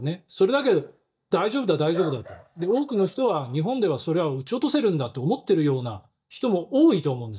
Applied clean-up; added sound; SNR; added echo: neural mask model DeepFilterNet 3.